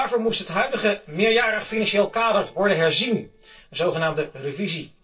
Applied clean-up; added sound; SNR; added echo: neural separator model SepFormer DNS4.